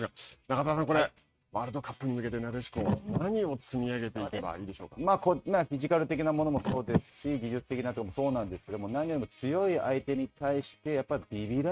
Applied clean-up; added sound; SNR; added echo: neural mask model RNNoise.